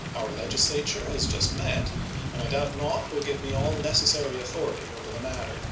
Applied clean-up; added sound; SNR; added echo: none; Thunder / Rain; 2 dB; reverberation time 0.4 s.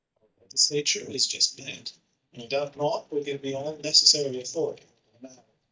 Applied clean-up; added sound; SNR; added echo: neural mask model DeepFilterNet 3.